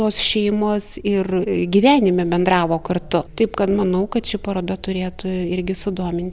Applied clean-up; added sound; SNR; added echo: none; none; none; none.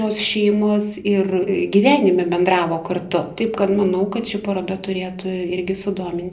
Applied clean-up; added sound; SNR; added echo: none; none; none; reverberation time 0.5 s.